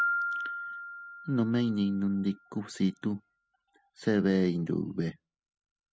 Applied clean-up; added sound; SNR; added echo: none; Piano; 8 dB; none.